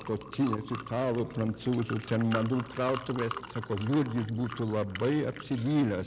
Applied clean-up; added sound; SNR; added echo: none; Liquid; 13 dB; none.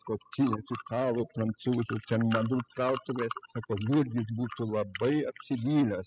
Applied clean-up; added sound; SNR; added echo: classical method spectral subtraction.